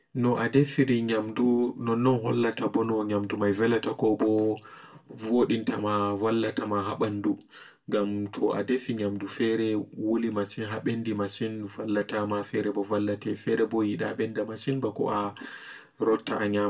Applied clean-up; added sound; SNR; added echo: none; none; none; reverberation time 0.2 s.